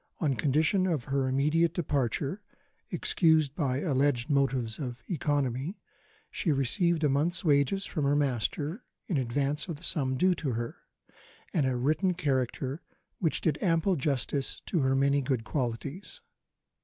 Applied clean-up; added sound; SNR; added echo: none; none; none; none.